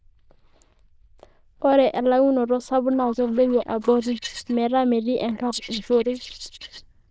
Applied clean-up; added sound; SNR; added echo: neural diffusion model UNIVERSE++.